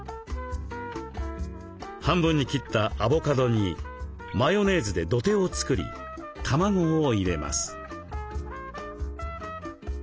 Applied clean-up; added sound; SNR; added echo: none; none; none; none.